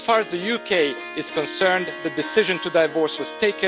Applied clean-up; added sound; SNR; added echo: none; Harp; 11 dB; none.